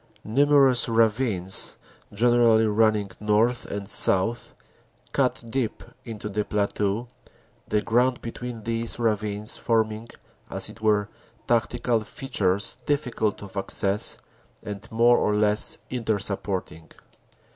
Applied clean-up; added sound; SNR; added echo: none; none; none; none.